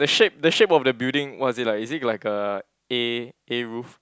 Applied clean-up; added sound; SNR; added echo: none; none; none; none.